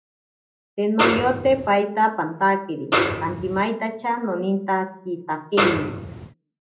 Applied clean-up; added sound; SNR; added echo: none; Snare drum; 0 dB; reverberation time 0.5 s.